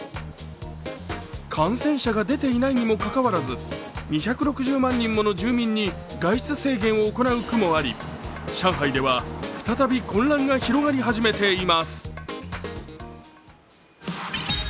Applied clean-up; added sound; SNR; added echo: none; none; none; none.